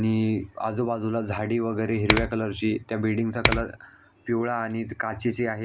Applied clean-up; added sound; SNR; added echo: none; Finger snapping; 3 dB; none.